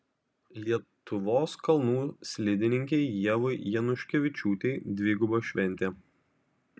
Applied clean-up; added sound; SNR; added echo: none; none; none; none.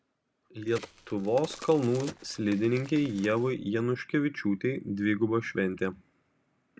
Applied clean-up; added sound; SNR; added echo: none; Crack; 18 dB; none.